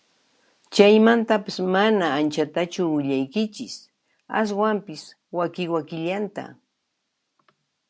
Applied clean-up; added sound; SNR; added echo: none; none; none; none.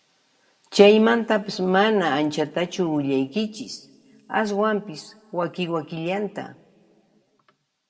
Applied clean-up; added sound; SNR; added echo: none; none; none; reverberation time 1.8 s.